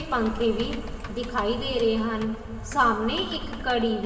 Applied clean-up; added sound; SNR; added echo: none; Typing; 18 dB; reverberation time 1.9 s.